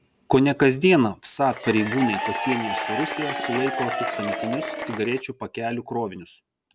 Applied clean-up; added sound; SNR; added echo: none; Applause / Crowd / Cheering; 5 dB; none.